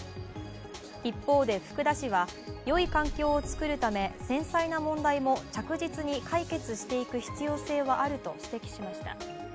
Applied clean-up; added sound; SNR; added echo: none; Boom; 9 dB; none.